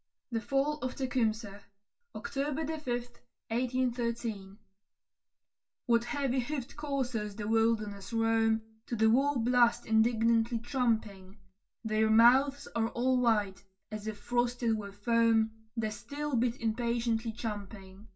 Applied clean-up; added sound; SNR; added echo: none; none; none; reverberation time 0.2 s.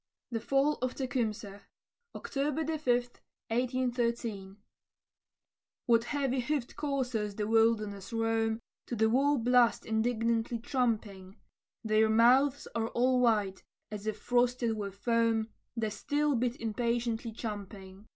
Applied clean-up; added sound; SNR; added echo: none; none; none; none.